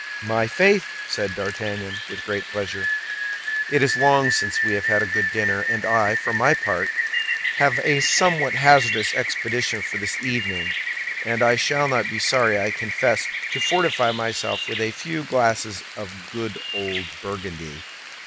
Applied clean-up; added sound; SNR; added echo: none; Rain; 3 dB; none.